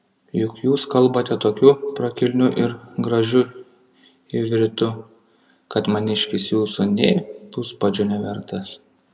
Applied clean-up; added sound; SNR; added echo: none; none; none; none.